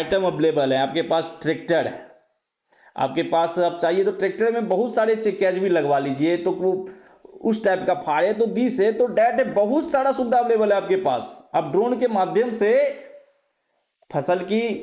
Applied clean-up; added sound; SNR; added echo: neural mask model Resemble Enhance denoiser.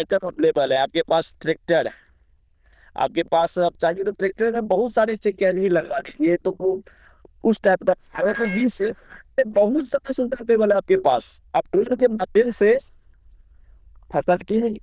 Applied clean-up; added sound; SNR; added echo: neural diffusion model UNIVERSE++.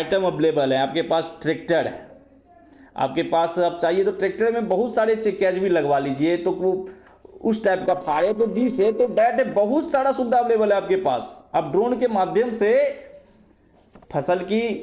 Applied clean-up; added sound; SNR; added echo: neural separator model SepFormer DNS4.